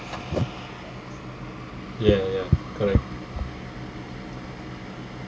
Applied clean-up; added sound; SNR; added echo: none; none; none; none.